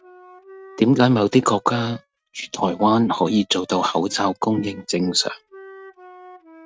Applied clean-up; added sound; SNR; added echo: neural mask model RNNoise.